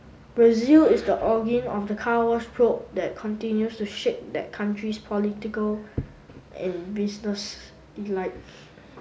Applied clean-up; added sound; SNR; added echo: none; none; none; none.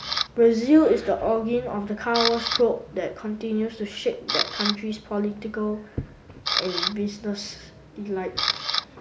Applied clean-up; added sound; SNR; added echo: none; Camera; 7 dB; none.